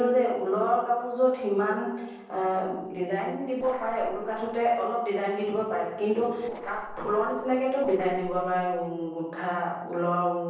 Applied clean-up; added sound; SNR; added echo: neural separator model SepFormer DNS4.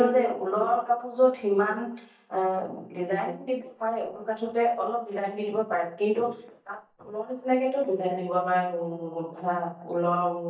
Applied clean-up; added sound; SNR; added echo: neural mask model DeepFilterNet 3.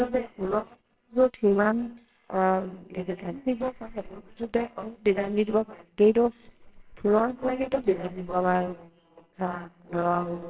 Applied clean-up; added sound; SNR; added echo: neural separator model SepFormer WHAMR!.